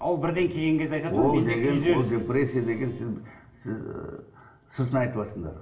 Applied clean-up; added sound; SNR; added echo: none; Wind instrument, woodwind instrument; 16 dB; reverberation time 1.4 s.